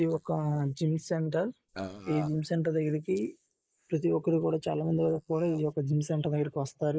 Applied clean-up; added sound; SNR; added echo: neural mask model Resemble Enhance denoiser.